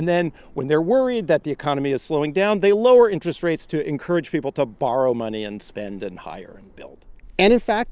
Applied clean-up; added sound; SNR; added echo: none; none; none; none.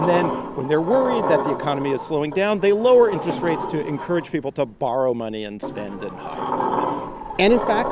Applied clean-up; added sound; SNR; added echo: none; Sliding door; 6 dB; none.